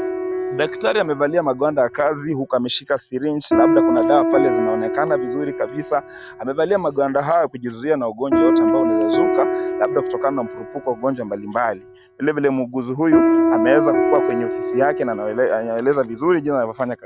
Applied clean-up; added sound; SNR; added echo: none; Piano; 1 dB; none.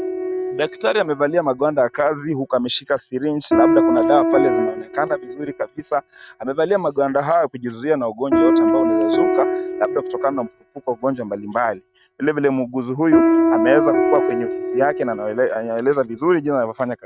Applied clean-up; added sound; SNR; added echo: neural mask model RNNoise.